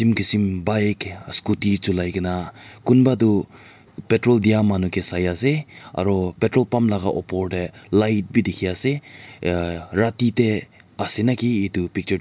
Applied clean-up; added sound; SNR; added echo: none; none; none; none.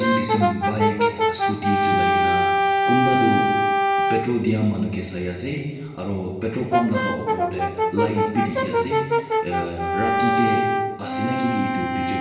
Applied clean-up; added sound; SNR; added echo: none; Brass instrument; -3 dB; reverberation time 1.3 s.